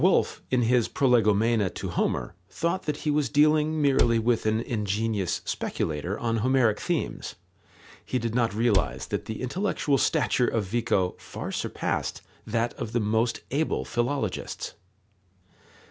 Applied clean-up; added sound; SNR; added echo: none; Cupboard open or close; 3 dB; none.